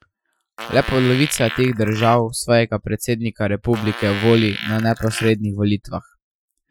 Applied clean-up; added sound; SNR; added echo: classical method Wiener filter.